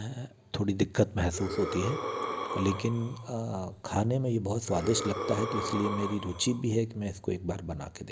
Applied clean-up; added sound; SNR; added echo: none; Breathing; 6 dB; none.